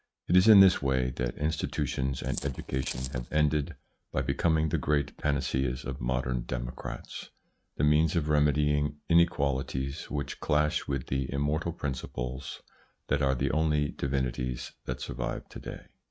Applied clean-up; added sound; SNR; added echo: neural mask model RNNoise.